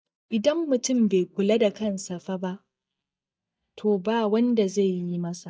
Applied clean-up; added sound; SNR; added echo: neural mask model DeepFilterNet 3.